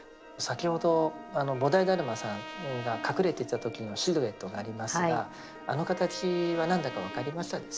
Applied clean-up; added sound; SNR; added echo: none; Trumpet; 16 dB; none.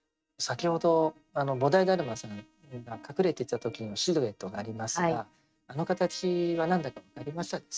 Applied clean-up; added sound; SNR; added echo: neural mask model RNNoise.